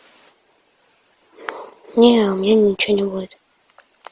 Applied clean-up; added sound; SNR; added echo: none; none; none; none.